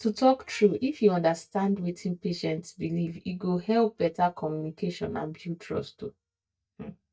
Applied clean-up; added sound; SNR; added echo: neural mask model DeepFilterNet 3.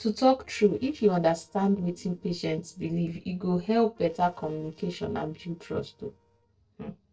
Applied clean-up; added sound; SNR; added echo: neural separator model SepFormer DNS4.